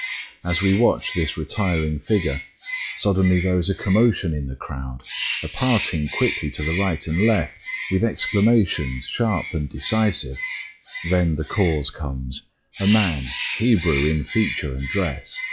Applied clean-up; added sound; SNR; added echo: classical method log-MMSE.